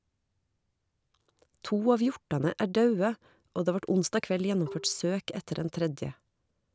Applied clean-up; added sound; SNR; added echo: none; Marimba, xylophone; 16 dB; none.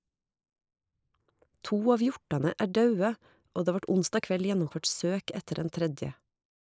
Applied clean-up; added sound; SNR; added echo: neural mask model Resemble Enhance denoiser.